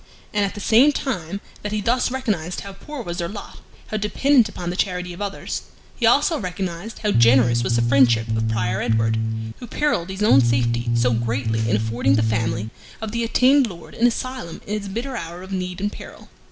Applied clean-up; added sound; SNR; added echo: none; Bass guitar; -3 dB; none.